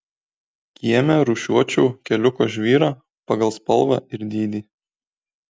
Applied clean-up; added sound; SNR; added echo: none; none; none; none.